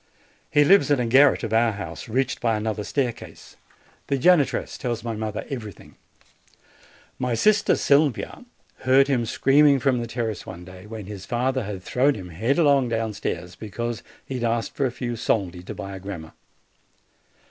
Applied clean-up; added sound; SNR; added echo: none; none; none; none.